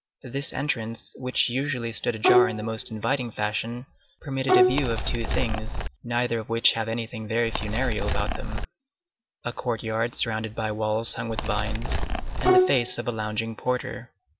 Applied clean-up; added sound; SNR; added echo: none; Animal + Bowed string instrument; -4 dB; none.